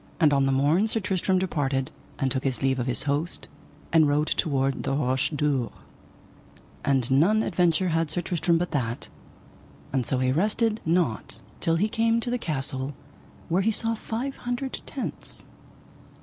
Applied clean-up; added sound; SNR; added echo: none; none; none; none.